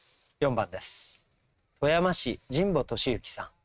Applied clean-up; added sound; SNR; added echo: neural mask model RNNoise.